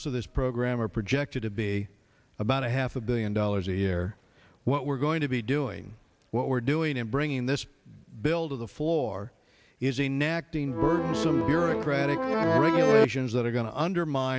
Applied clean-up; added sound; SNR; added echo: none; Accordion; -3 dB; none.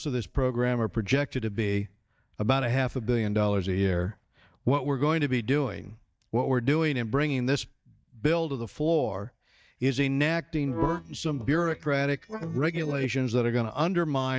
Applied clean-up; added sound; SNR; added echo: neural mask model DeepFilterNet 3.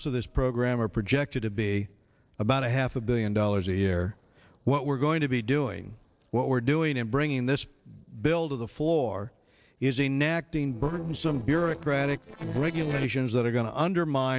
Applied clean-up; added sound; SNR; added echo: neural separator model SepFormer DNS4.